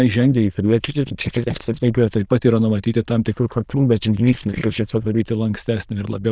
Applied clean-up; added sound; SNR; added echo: neural diffusion model UNIVERSE++.